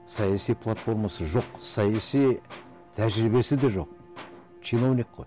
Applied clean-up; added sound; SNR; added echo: none; Tools + Bowed string instrument; 19 dB; none.